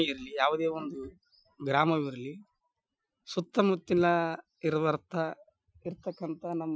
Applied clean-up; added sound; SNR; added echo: classical method Wiener filter.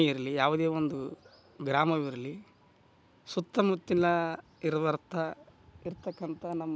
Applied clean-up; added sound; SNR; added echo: none; none; none; none.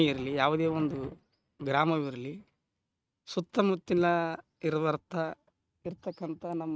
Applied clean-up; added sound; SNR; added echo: neural mask model RNNoise.